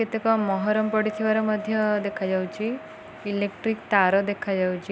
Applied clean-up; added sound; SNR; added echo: none; Wind instrument, woodwind instrument; 13 dB; none.